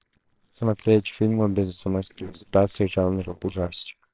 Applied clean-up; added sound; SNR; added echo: neural separator model SepFormer WHAMR!.